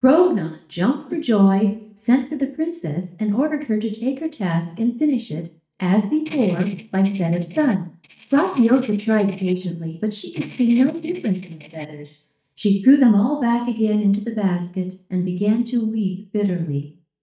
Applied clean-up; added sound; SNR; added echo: neural mask model DeepFilterNet 3.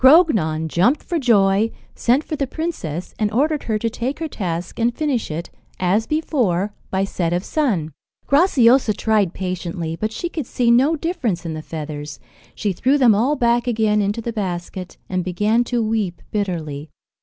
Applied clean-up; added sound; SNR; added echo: none; none; none; none.